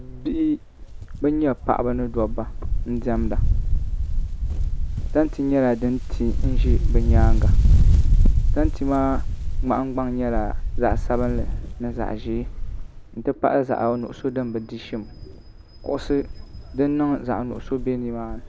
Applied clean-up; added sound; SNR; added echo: none; Wind; -4 dB; none.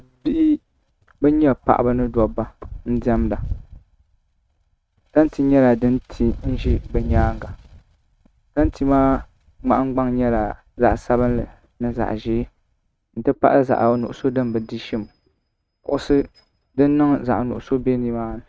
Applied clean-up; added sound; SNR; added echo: neural mask model RNNoise.